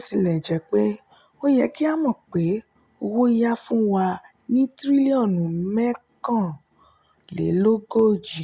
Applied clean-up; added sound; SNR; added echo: none; none; none; none.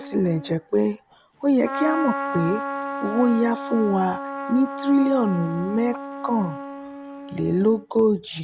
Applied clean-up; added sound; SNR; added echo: none; Trumpet; 9 dB; none.